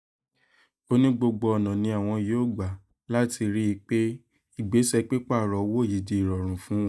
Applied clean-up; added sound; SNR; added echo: neural mask model DeepFilterNet 3.